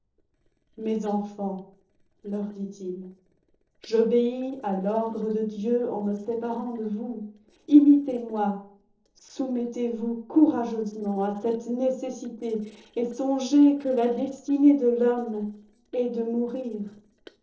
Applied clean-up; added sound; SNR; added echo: neural separator model SepFormer DNS4.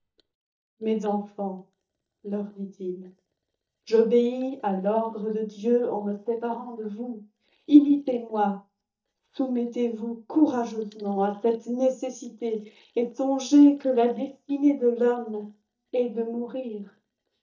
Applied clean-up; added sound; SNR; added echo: neural mask model DeepFilterNet 3.